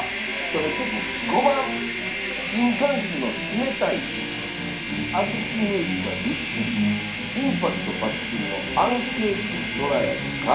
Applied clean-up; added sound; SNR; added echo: none; Train; 5 dB; reverberation time 0.5 s.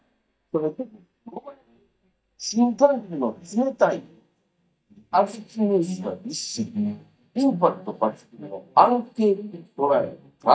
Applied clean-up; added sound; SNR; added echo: neural mask model DeepFilterNet 3.